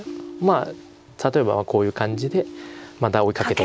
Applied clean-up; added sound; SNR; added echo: none; Ringtone; 16 dB; none.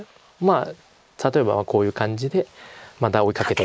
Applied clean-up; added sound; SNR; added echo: neural mask model Resemble Enhance denoiser.